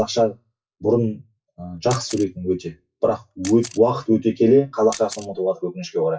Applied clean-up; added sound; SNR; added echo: classical method WPE with log-MMSE.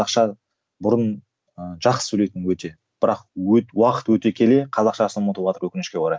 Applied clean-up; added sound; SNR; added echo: none; none; none; none.